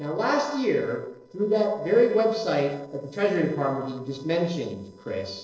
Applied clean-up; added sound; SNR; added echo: neural separator model SepFormer DNS4.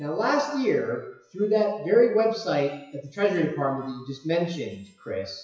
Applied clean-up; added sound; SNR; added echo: classical method WPE with log-MMSE.